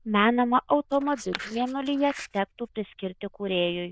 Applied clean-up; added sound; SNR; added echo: neural diffusion model UNIVERSE++.